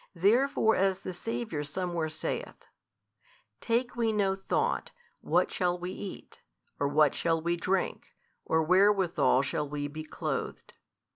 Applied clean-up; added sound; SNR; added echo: none; none; none; none.